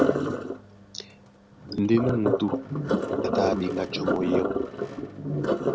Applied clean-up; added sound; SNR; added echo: none; Sink (filling or washing); -2 dB; none.